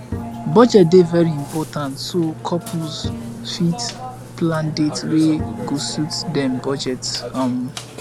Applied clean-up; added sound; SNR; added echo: none; Bowed string instrument + Burping, eructation; 11 dB; none.